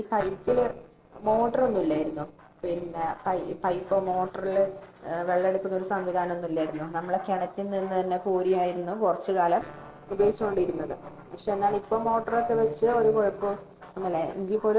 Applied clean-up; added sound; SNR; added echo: neural separator model SepFormer DNS4.